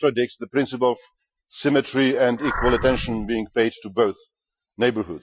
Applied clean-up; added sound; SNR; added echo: classical method Wiener filter.